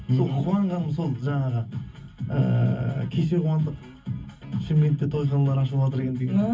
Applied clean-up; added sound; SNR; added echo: none; none; none; reverberation time 0.3 s.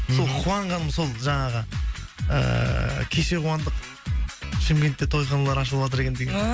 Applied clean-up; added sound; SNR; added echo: none; none; none; none.